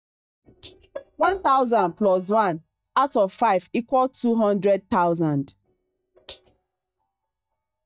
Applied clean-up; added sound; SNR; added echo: neural mask model DeepFilterNet 3.